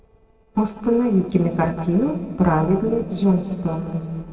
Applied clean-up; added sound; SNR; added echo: neural separator model SepFormer DNS4.